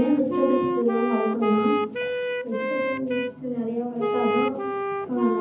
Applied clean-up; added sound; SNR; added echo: none; Wind instrument, woodwind instrument; 1 dB; reverberation time 0.8 s.